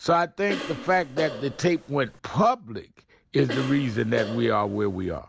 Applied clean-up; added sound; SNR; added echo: none; Cough; 11 dB; none.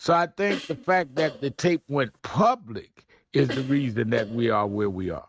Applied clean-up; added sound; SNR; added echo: neural mask model RNNoise.